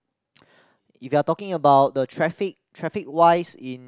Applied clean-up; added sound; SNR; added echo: none; none; none; none.